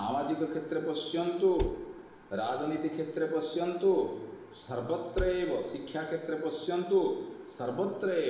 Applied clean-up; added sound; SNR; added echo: none; Cupboard open or close; 8 dB; reverberation time 0.9 s.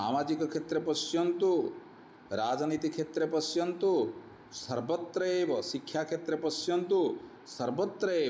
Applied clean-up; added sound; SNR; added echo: none; none; none; none.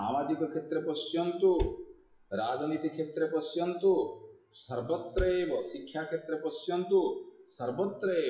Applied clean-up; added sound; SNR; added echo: classical method WPE with log-MMSE.